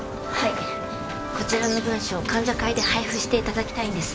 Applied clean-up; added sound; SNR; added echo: none; Bird vocalization, bird call, bird song + Wind instrument, woodwind instrument; 8 dB; none.